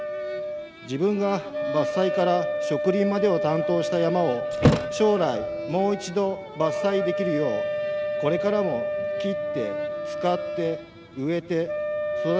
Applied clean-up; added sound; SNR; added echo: none; Thump, thud + Wind instrument, woodwind instrument; 2 dB; none.